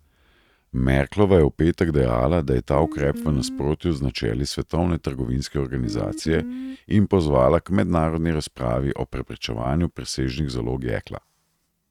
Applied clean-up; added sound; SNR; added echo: neural mask model RNNoise.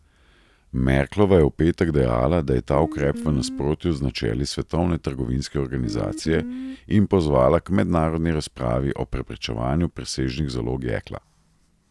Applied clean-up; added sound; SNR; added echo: none; Guitar; 9 dB; none.